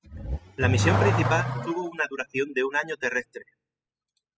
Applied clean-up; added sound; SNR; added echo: classical method spectral subtraction.